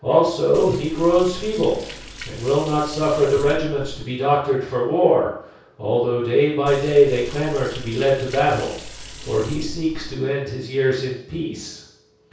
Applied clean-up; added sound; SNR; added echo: none; Liquid; 13 dB; reverberation time 0.6 s.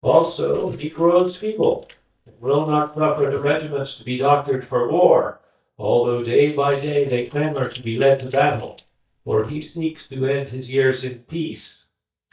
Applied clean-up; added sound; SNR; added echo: neural mask model DeepFilterNet 3.